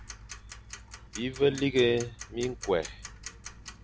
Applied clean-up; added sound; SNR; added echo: none; Tick-tock; 15 dB; none.